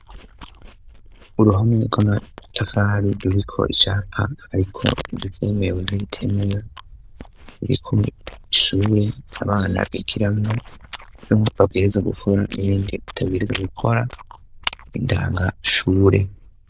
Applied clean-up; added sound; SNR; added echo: neural diffusion model UNIVERSE++.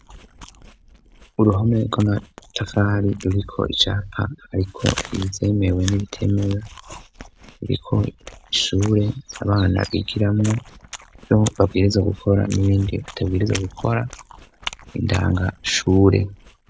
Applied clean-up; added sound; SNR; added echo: none; Chewing, mastication; 17 dB; none.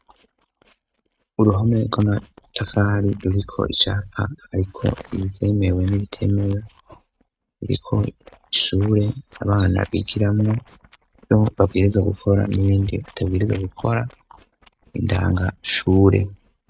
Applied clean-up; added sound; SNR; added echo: neural mask model RNNoise.